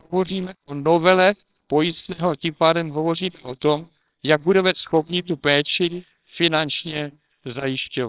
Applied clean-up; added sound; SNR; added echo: neural separator model SepFormer WHAMR!.